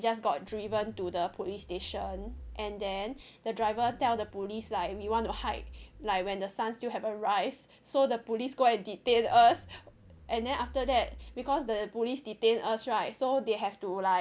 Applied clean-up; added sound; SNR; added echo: none; Zipper (clothing); 17 dB; none.